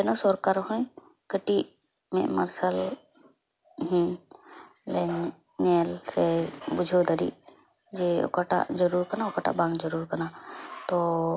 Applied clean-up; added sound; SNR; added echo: none; none; none; none.